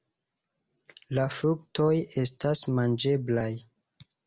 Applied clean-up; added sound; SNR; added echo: none; none; none; none.